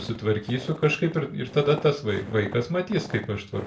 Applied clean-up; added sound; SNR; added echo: none; Walk, footsteps; 16 dB; reverberation time 0.3 s.